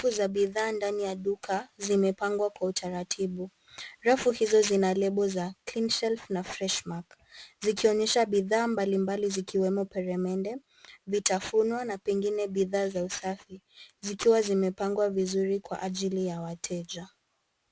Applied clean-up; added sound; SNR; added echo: none; none; none; none.